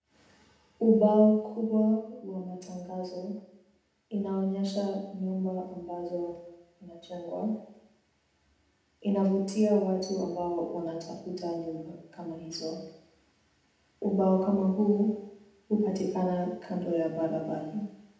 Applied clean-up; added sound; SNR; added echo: none; none; none; reverberation time 0.8 s.